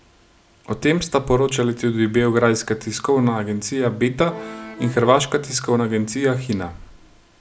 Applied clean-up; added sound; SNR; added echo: none; Accordion; 14 dB; none.